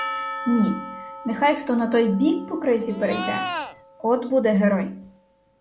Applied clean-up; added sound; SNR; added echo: none; Percussion + Livestock, farm animals, working animals; 11 dB; none.